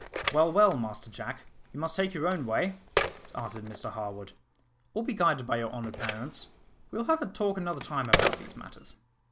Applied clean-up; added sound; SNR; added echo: none; Telephone; 5 dB; none.